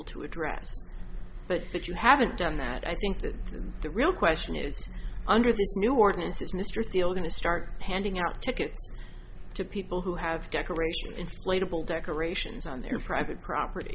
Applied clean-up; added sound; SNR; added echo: none; none; none; none.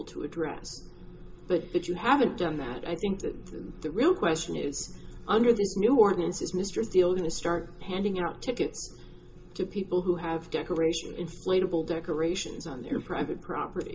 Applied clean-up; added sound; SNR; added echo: none; none; none; reverberation time 0.2 s.